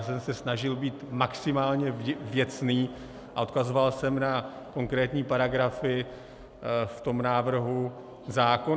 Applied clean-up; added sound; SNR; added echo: none; none; none; none.